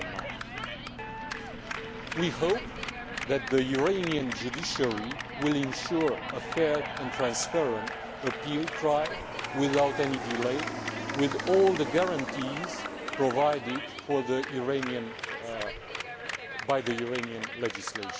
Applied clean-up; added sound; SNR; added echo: none; Aircraft + Clapping; 6 dB; none.